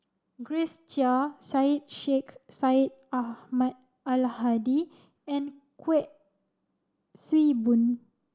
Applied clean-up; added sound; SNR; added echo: none; none; none; none.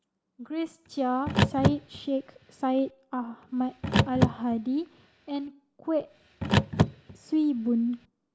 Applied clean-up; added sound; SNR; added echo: none; Car; 0 dB; none.